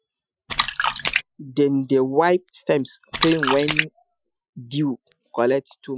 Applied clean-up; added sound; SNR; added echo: classical method Wiener filter.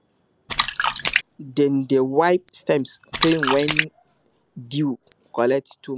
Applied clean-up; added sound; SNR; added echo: none; Splash, splatter; 4 dB; none.